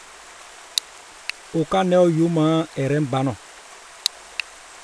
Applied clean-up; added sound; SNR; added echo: none; Stream; 20 dB; none.